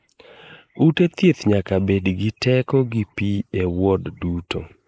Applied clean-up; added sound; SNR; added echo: neural mask model Resemble Enhance denoiser.